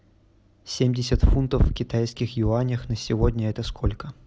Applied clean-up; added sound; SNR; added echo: none; none; none; none.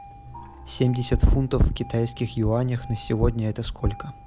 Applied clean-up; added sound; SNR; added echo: none; Engine starting + Gong; 18 dB; none.